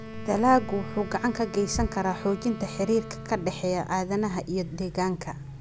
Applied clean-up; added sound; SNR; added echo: none; Wind instrument, woodwind instrument; 15 dB; none.